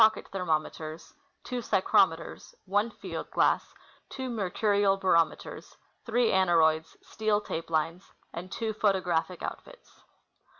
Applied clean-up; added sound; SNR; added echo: none; none; none; none.